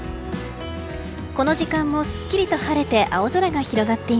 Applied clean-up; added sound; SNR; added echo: none; none; none; none.